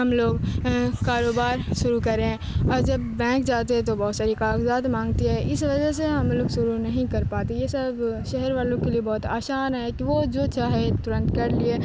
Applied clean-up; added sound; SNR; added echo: none; none; none; none.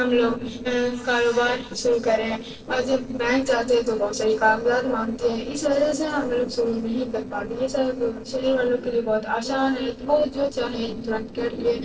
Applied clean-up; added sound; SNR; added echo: neural separator model SepFormer DNS4.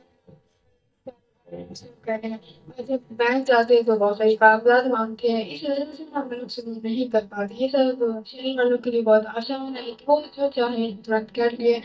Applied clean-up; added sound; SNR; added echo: neural mask model DeepFilterNet 3.